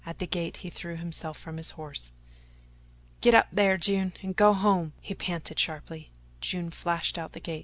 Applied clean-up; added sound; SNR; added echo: none; none; none; none.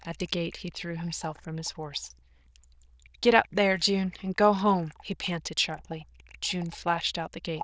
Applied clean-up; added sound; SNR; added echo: neural diffusion model UNIVERSE++.